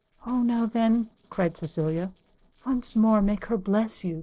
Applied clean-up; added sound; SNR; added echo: neural separator model SepFormer DNS4.